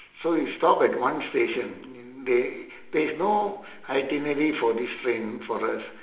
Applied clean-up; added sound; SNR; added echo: none; none; none; reverberation time 1.0 s.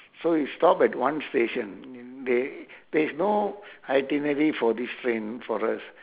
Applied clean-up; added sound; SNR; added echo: none; none; none; none.